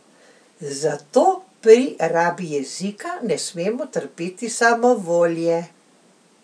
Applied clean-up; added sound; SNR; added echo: none; none; none; none.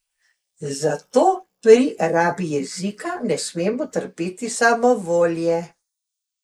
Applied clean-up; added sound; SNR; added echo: neural mask model Resemble Enhance denoiser.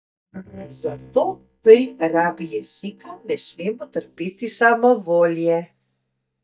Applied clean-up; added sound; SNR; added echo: neural mask model DeepFilterNet 3.